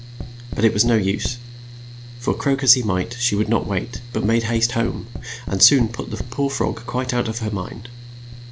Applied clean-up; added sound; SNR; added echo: none; Mechanical fan + Tap; 11 dB; none.